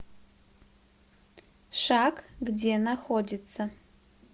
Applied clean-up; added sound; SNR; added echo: none; none; none; none.